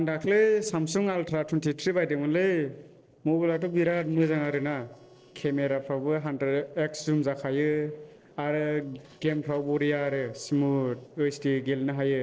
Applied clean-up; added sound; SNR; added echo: neural separator model SepFormer DNS4.